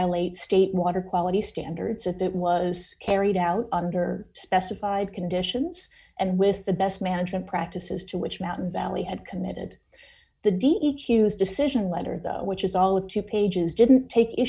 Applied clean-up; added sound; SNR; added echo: none; none; none; none.